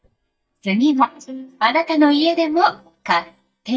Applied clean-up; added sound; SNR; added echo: neural mask model DeepFilterNet 3.